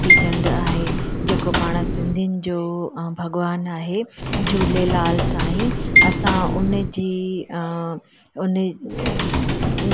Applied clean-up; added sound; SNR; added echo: none; Computer keyboard + Marimba, xylophone; -2 dB; none.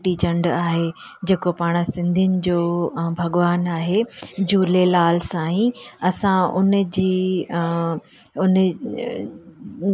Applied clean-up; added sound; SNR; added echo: none; none; none; none.